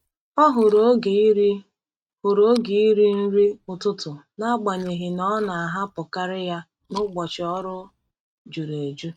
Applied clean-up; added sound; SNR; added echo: neural mask model RNNoise.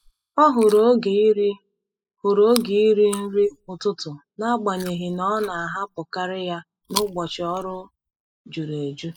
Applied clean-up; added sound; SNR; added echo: classical method spectral subtraction.